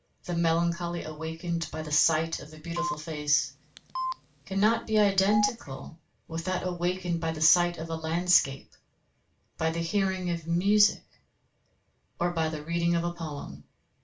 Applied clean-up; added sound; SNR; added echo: none; Telephone; 7 dB; reverberation time 0.3 s.